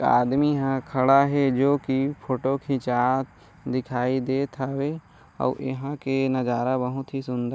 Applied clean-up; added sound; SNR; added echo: none; none; none; none.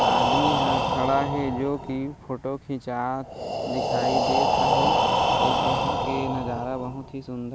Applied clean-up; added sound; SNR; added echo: none; Breathing; -4 dB; none.